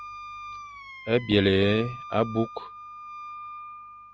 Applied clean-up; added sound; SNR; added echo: none; Wind instrument, woodwind instrument; 13 dB; none.